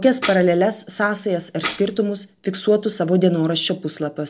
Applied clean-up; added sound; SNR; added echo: none; Tambourine; 14 dB; none.